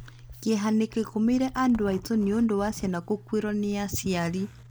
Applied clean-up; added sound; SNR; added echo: none; Zipper (clothing); 18 dB; none.